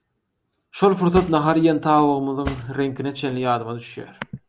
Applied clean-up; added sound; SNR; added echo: none; Cutlery, silverware / Drawer open or close; 15 dB; none.